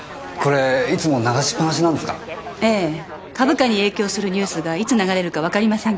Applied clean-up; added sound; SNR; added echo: none; none; none; none.